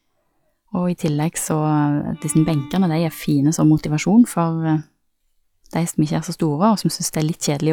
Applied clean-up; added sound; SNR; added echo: classical method log-MMSE.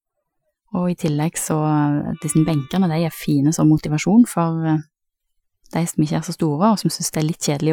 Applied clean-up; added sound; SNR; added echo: classical method Wiener filter.